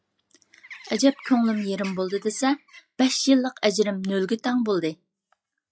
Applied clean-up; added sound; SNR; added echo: classical method log-MMSE.